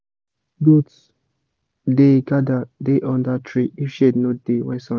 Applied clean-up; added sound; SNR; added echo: none; none; none; none.